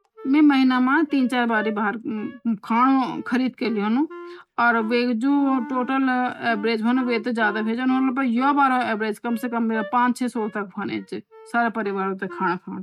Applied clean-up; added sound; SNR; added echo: neural mask model RNNoise.